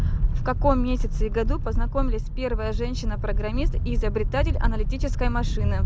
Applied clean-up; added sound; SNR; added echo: none; none; none; none.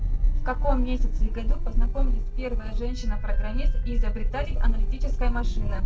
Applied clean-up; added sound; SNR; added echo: neural separator model SepFormer DNS4.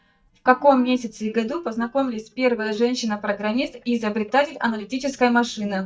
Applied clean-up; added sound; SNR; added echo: neural mask model DeepFilterNet 3.